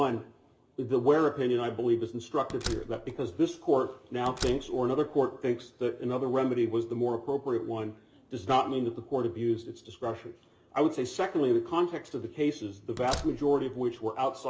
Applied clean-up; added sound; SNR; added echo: none; Slam; 13 dB; reverberation time 0.7 s.